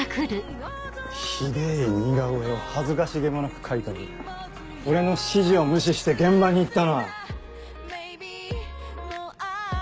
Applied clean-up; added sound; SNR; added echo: none; none; none; none.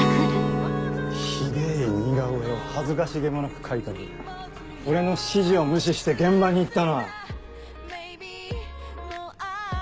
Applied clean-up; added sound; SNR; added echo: none; Guitar; 6 dB; none.